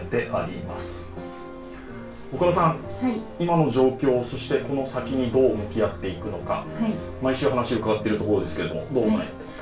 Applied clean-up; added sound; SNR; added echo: none; none; none; reverberation time 0.2 s.